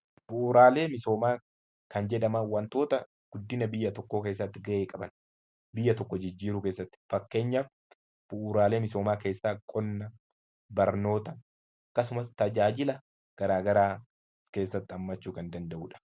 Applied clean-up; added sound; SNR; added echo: none; none; none; none.